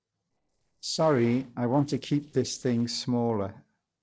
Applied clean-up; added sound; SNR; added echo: neural separator model SepFormer DNS4.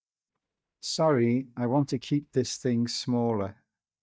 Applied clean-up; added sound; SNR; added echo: neural mask model DeepFilterNet 3.